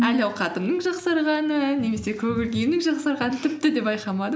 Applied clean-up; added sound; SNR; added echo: none; none; none; none.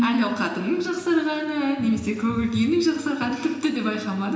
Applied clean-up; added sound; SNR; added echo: none; none; none; reverberation time 2.0 s.